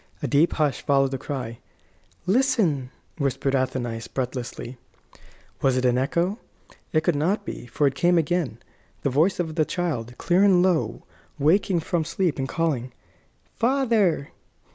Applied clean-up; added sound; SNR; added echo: none; none; none; none.